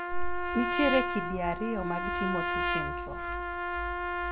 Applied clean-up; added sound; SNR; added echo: none; Trumpet; 1 dB; none.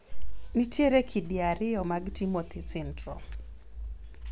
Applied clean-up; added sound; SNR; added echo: none; none; none; none.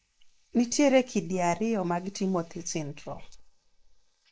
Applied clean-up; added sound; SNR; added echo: neural mask model Resemble Enhance denoiser.